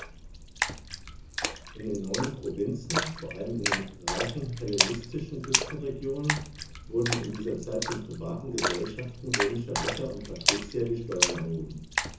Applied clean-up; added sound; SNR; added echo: none; Splash, splatter; -1 dB; reverberation time 0.6 s.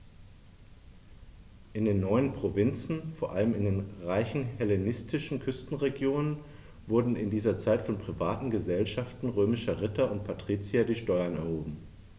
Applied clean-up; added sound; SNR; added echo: none; none; none; none.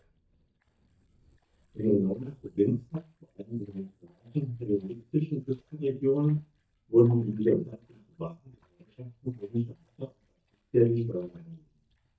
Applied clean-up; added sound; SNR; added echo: neural mask model DeepFilterNet 3.